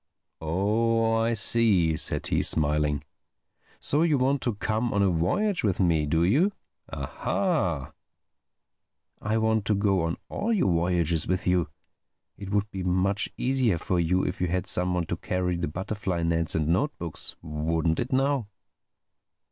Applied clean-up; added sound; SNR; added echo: none; none; none; none.